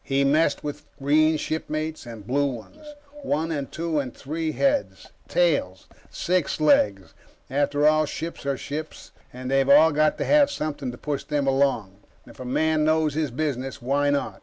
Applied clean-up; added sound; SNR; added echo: none; none; none; none.